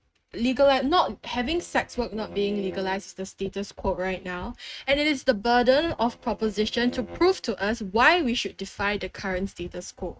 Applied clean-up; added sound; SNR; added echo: neural mask model RNNoise.